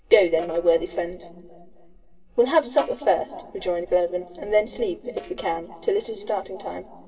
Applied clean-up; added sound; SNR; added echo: neural separator model SepFormer DNS4.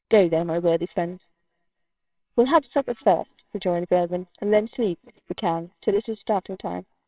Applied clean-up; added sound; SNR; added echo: neural separator model SepFormer WHAMR!.